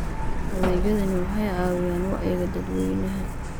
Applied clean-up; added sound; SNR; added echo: none; Truck; 0 dB; none.